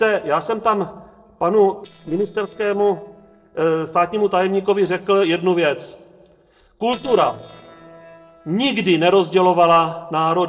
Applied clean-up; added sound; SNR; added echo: neural separator model SepFormer DNS4.